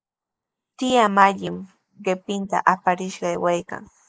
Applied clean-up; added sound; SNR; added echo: neural mask model Resemble Enhance denoiser.